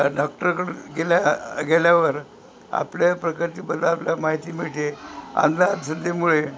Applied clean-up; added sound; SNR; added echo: none; none; none; none.